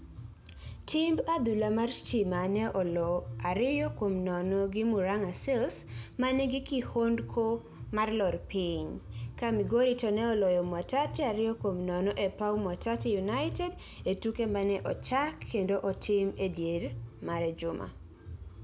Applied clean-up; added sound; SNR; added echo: none; none; none; none.